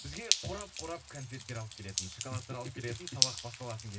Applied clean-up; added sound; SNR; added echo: none; Drip; -4 dB; reverberation time 0.4 s.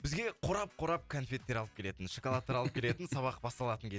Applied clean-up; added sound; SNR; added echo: none; none; none; none.